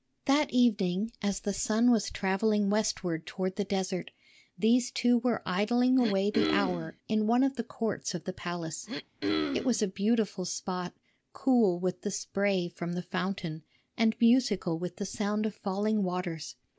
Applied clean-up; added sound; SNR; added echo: none; Cough; 4 dB; none.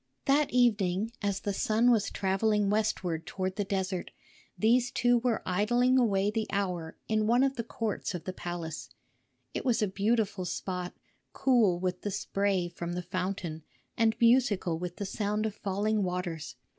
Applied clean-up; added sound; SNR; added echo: none; none; none; none.